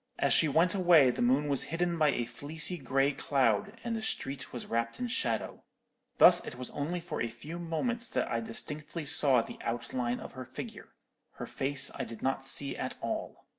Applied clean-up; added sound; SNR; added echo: none; none; none; none.